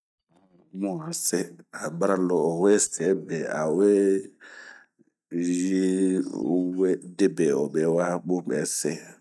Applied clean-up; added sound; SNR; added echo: neural mask model DeepFilterNet 3.